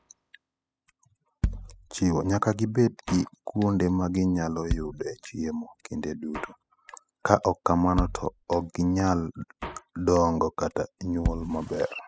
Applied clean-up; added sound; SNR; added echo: classical method spectral subtraction.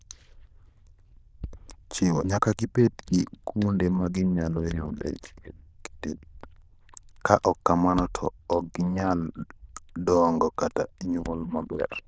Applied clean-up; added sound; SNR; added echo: neural diffusion model UNIVERSE++.